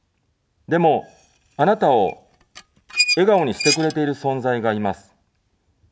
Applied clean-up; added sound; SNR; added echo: none; Squeak; 6 dB; none.